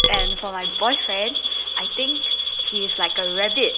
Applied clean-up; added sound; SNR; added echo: none; Coin (dropping) / Glass; -4 dB; none.